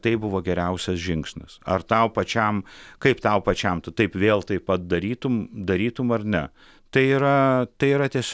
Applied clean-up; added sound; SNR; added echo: none; none; none; none.